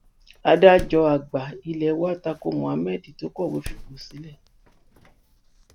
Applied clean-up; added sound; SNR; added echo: none; Door; 18 dB; none.